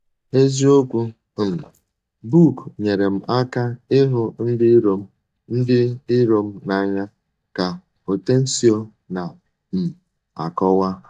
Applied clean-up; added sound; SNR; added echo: neural mask model DeepFilterNet 3.